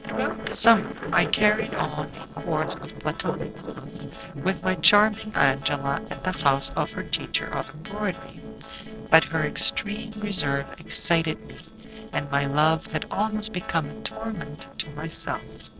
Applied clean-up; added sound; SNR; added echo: neural separator model SepFormer DNS4.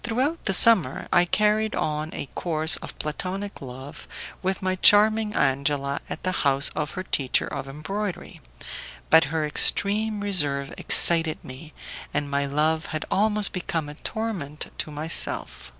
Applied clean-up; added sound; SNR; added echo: none; none; none; none.